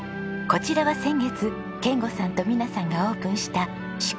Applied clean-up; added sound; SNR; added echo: none; none; none; none.